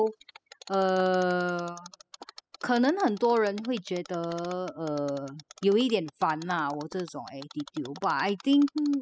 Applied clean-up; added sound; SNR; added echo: classical method spectral subtraction.